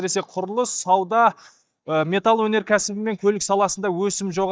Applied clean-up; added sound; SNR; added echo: neural mask model DeepFilterNet 3.